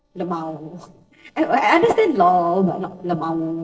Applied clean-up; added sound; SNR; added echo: neural separator model SepFormer DNS4.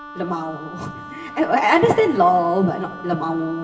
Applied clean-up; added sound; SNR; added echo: none; Wind instrument, woodwind instrument; 16 dB; reverberation time 2.3 s.